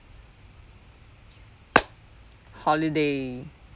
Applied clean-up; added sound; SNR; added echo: none; none; none; none.